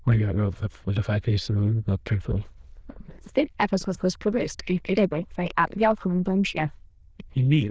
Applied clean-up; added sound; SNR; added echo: neural diffusion model UNIVERSE++.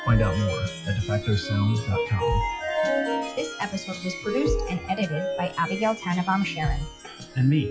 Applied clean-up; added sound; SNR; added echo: classical method log-MMSE.